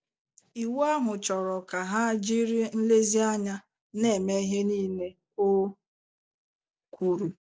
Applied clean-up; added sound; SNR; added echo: none; none; none; none.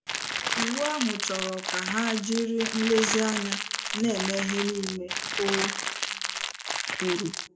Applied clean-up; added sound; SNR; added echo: none; Crackle; 2 dB; reverberation time 1.3 s.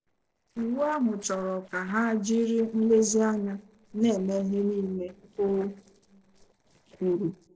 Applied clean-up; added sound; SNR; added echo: neural separator model SepFormer DNS4.